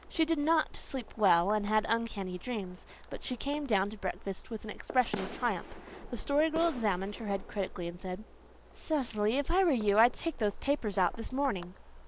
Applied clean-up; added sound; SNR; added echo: none; Fireworks; 18 dB; none.